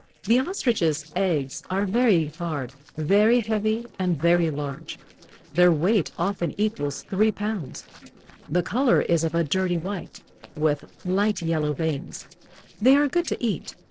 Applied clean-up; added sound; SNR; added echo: neural separator model SepFormer DNS4.